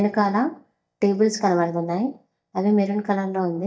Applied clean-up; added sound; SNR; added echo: neural mask model DeepFilterNet 3.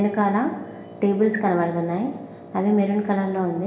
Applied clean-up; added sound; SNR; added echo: none; Wind instrument, woodwind instrument; 19 dB; reverberation time 1.3 s.